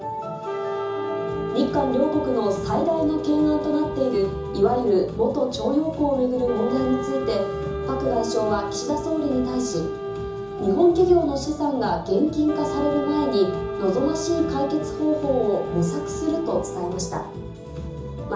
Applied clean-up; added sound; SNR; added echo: none; Wind instrument, woodwind instrument; 8 dB; reverberation time 0.6 s.